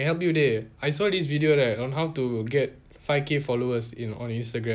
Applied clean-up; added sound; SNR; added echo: none; none; none; none.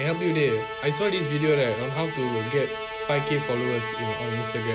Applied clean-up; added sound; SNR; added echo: none; Musical instrument; 5 dB; none.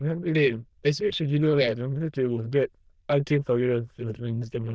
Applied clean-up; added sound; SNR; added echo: neural diffusion model UNIVERSE++.